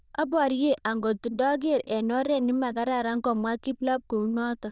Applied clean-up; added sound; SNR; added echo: neural diffusion model UNIVERSE++.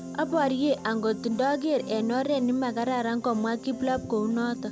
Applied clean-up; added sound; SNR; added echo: none; Piano; 11 dB; none.